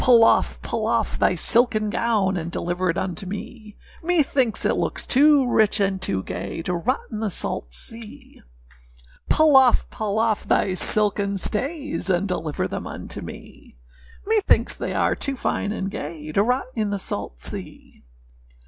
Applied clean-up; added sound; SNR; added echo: none; none; none; none.